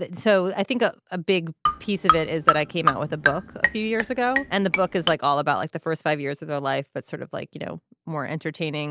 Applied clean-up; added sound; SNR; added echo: none; Marimba, xylophone; 0 dB; none.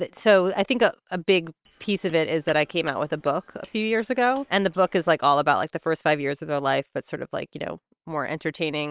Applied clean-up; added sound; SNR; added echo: neural separator model SepFormer WHAM!.